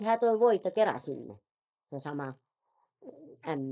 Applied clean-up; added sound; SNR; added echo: neural mask model Resemble Enhance denoiser.